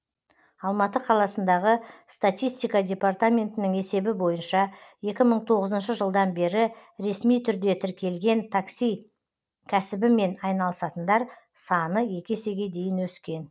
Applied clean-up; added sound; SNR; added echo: none; none; none; none.